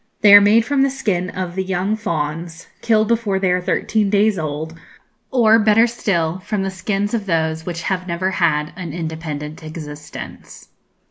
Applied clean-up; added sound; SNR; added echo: none; none; none; none.